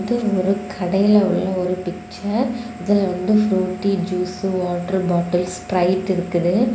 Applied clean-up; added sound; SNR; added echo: none; none; none; none.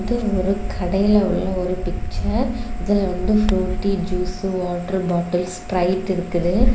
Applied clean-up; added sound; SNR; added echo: none; Bird; 3 dB; none.